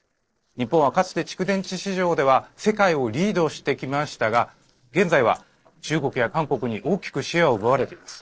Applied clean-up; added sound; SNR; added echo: neural separator model SepFormer DNS4.